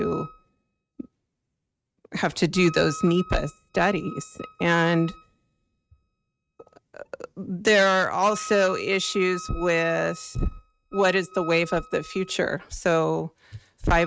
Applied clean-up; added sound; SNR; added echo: neural mask model RNNoise.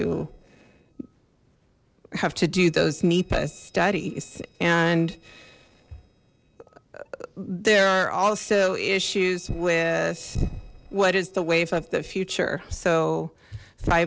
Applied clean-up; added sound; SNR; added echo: neural separator model SepFormer DNS4.